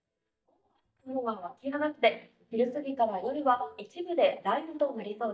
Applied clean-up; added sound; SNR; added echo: neural mask model DeepFilterNet 3.